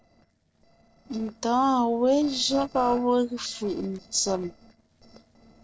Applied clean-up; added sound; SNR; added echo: neural separator model SepFormer DNS4.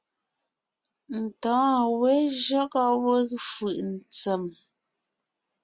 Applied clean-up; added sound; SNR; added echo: none; none; none; none.